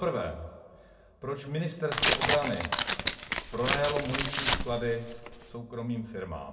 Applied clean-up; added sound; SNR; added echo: none; Tearing; -2 dB; reverberation time 0.6 s.